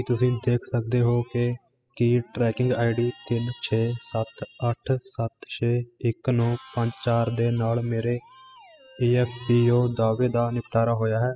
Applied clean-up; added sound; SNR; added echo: classical method spectral subtraction.